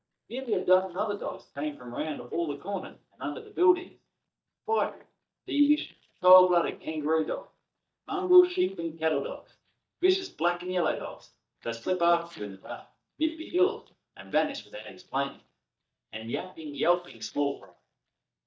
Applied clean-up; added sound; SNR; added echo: neural mask model DeepFilterNet 3.